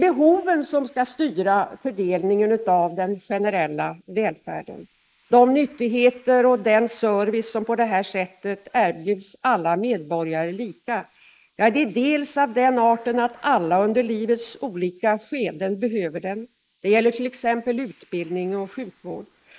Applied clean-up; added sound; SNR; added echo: neural mask model Resemble Enhance denoiser.